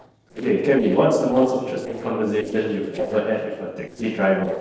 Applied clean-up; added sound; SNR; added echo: neural separator model SepFormer DNS4.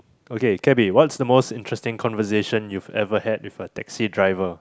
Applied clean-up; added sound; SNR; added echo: none; none; none; none.